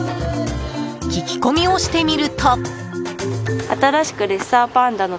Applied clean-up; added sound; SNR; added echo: none; none; none; none.